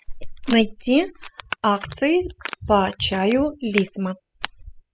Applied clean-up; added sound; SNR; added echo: classical method spectral subtraction.